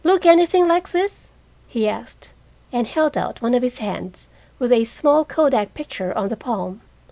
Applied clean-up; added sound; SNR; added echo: none; none; none; none.